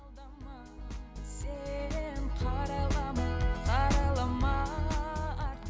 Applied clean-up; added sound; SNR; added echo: none; none; none; none.